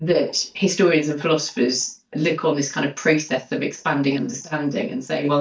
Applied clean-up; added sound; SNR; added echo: neural mask model DeepFilterNet 3.